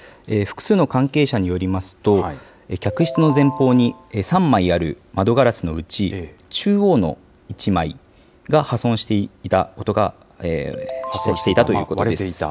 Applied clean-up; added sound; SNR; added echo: none; Ringtone; 12 dB; none.